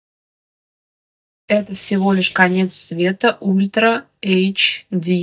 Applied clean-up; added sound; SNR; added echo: neural mask model DeepFilterNet 3.